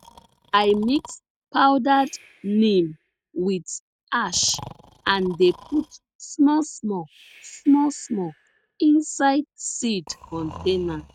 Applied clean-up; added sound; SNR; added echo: neural mask model RNNoise.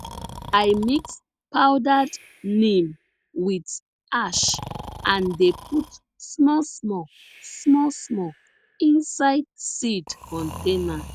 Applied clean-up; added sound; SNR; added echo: none; Breathing; 18 dB; none.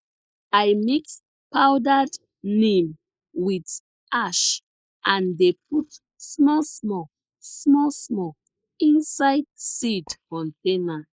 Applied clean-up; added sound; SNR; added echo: neural mask model Resemble Enhance denoiser.